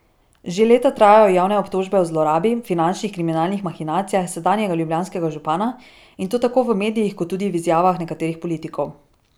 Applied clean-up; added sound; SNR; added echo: none; none; none; none.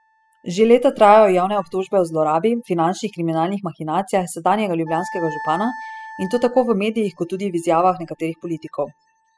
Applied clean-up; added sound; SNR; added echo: classical method spectral subtraction.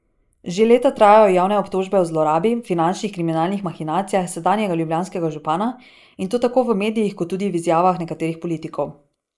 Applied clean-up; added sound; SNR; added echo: neural mask model Resemble Enhance denoiser.